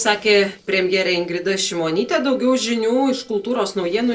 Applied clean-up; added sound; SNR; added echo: neural separator model SepFormer DNS4.